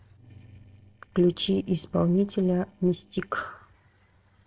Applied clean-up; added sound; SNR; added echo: neural separator model SepFormer DNS4.